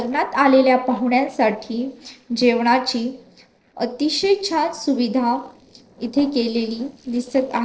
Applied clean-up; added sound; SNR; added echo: neural separator model SepFormer DNS4.